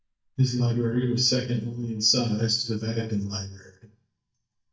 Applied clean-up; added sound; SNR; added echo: neural mask model DeepFilterNet 3.